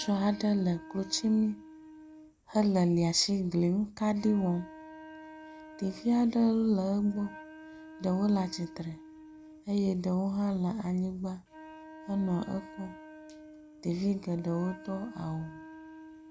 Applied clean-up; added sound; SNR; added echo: none; Wind instrument, woodwind instrument; 18 dB; none.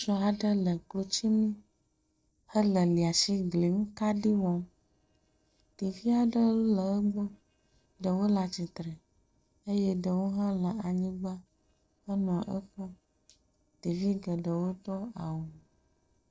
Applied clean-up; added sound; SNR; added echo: neural separator model SepFormer DNS4.